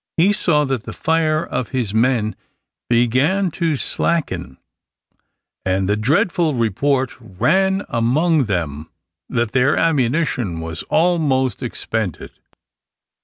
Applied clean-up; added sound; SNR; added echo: none; none; none; none.